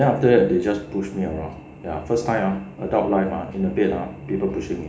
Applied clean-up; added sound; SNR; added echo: none; none; none; none.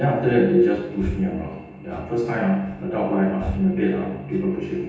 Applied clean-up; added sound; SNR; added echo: none; Breathing; 15 dB; reverberation time 0.9 s.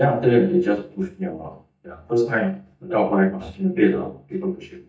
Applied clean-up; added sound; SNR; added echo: neural mask model DeepFilterNet 3.